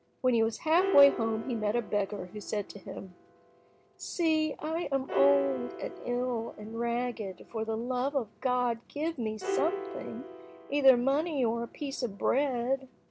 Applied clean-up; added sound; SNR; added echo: none; Piano; 11 dB; none.